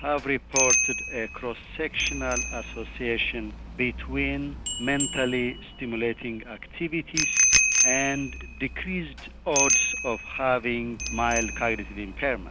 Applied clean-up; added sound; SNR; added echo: none; Bicycle bell; -1 dB; none.